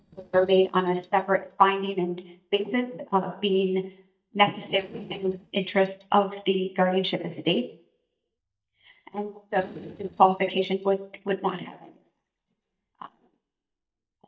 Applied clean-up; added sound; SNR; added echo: neural mask model DeepFilterNet 3.